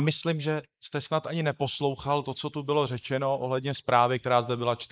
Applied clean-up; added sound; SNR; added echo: neural mask model Resemble Enhance denoiser.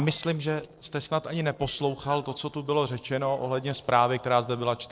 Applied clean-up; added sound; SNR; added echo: neural separator model SepFormer DNS4.